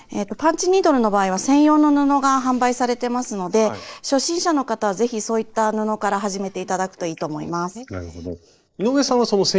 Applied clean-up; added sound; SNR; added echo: neural mask model Resemble Enhance denoiser.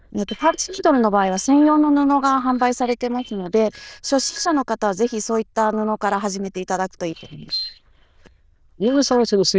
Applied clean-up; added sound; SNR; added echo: neural diffusion model UNIVERSE++.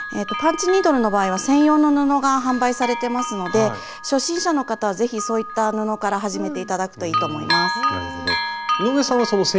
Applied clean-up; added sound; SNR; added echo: none; Bell; 7 dB; none.